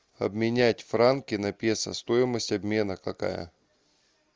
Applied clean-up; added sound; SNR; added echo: none; none; none; none.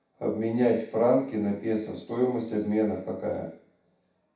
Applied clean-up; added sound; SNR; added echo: none; none; none; reverberation time 0.7 s.